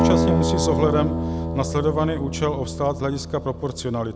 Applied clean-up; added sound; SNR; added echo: none; Acoustic guitar; 0 dB; none.